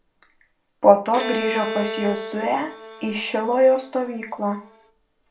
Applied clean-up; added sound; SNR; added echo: none; Bowed string instrument; 11 dB; reverberation time 0.3 s.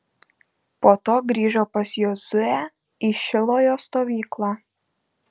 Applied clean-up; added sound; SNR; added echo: none; none; none; none.